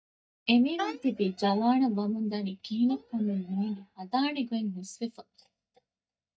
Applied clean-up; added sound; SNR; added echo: neural mask model DeepFilterNet 3.